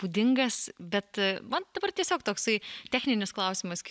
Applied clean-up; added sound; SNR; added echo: none; none; none; none.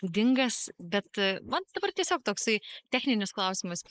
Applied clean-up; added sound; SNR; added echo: neural mask model Resemble Enhance denoiser.